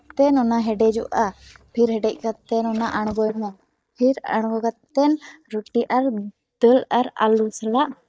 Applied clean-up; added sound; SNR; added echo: neural mask model DeepFilterNet 3.